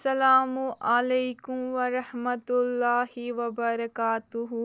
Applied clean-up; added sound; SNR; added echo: none; none; none; none.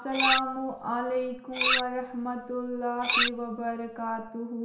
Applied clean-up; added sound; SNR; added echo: none; Cutlery, silverware; -4 dB; reverberation time 0.7 s.